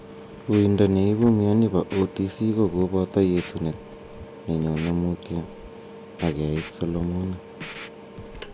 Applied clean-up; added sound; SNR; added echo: none; Scratching (performance technique) + Mechanical fan; 16 dB; none.